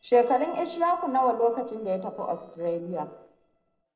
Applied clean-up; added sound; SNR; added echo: neural separator model SepFormer DNS4.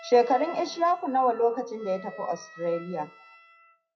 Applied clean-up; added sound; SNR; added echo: classical method WPE with log-MMSE.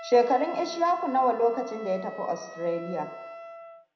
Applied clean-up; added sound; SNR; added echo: none; Wind instrument, woodwind instrument; 14 dB; reverberation time 0.7 s.